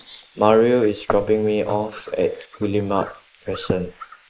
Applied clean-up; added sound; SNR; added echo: neural mask model Resemble Enhance denoiser.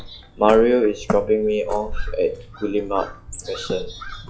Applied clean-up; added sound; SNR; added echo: classical method log-MMSE.